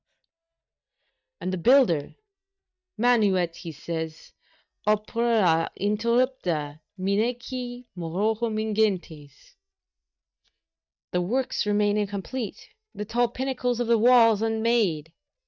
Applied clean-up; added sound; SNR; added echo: neural mask model DeepFilterNet 3.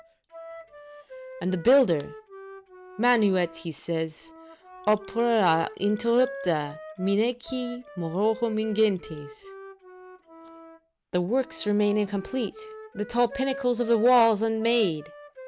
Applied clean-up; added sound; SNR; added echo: none; Wind instrument, woodwind instrument; 17 dB; none.